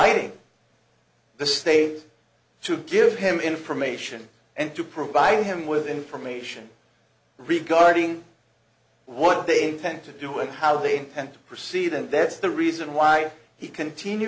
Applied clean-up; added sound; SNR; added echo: none; none; none; none.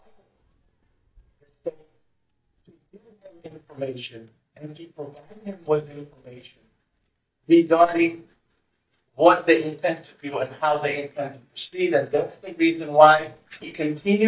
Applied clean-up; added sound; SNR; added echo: neural mask model DeepFilterNet 3.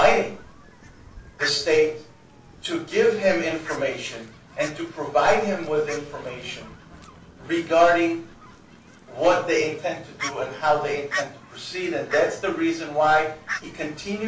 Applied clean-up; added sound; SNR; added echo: none; Fowl; 15 dB; reverberation time 0.3 s.